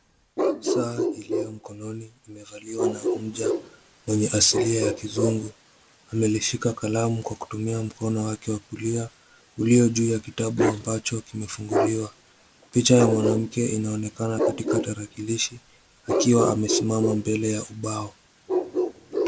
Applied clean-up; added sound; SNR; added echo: none; Bark; 4 dB; none.